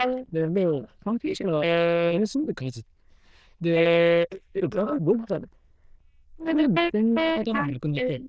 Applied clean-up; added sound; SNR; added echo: neural diffusion model UNIVERSE++.